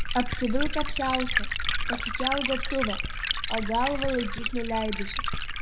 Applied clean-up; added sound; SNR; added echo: none; Liquid; -3 dB; reverberation time 0.7 s.